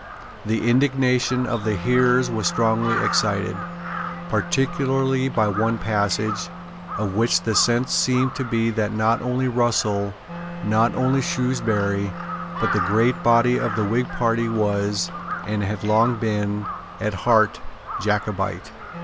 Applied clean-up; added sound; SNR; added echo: none; Crow + Wind instrument, woodwind instrument; 9 dB; none.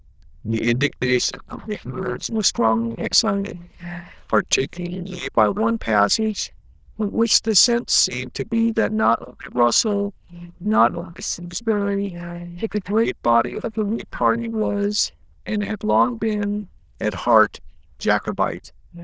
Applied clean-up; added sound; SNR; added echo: neural diffusion model UNIVERSE++.